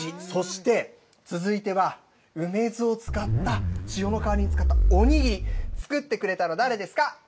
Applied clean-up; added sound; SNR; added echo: none; Zipper (clothing); -4 dB; none.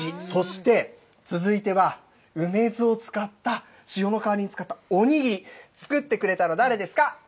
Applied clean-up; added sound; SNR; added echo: none; none; none; none.